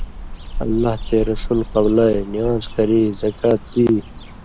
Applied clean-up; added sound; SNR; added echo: none; Cricket / Bird; 9 dB; none.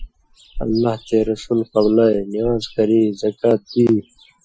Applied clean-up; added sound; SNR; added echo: classical method Wiener filter.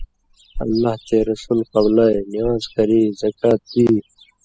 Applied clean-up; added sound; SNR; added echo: classical method spectral subtraction.